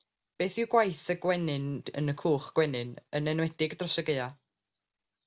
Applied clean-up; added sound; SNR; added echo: none; none; none; none.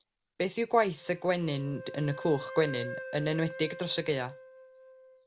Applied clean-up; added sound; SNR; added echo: none; Wind instrument, woodwind instrument; 12 dB; none.